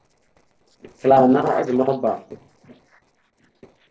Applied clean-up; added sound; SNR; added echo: neural separator model SepFormer DNS4.